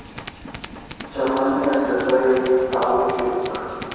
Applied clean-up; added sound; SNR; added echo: none; Tools; 14 dB; reverberation time 2.2 s.